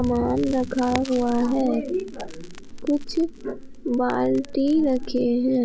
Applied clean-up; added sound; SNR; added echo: none; Crackle; 12 dB; none.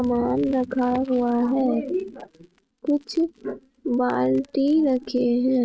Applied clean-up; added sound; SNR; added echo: neural mask model RNNoise.